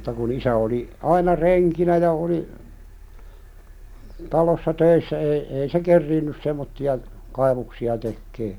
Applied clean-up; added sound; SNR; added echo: none; Car; 18 dB; none.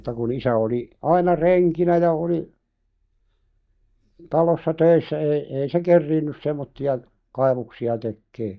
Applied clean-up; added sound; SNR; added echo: neural mask model DeepFilterNet 3.